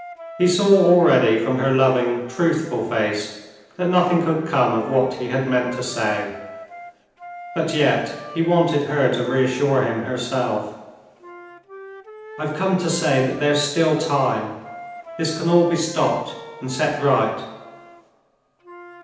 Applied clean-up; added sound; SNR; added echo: none; Wind instrument, woodwind instrument; 17 dB; reverberation time 0.9 s.